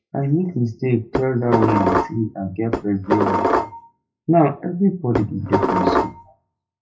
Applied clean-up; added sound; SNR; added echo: classical method WPE with log-MMSE.